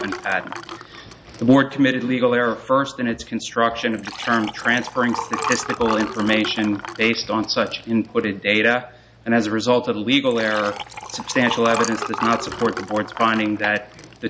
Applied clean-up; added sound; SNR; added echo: none; Liquid; 11 dB; none.